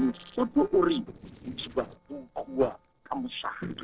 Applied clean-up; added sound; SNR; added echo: neural separator model SepFormer DNS4.